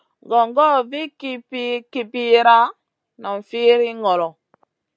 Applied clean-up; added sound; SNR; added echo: none; none; none; none.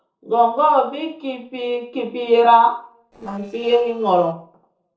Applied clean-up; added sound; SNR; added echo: neural separator model SepFormer DNS4.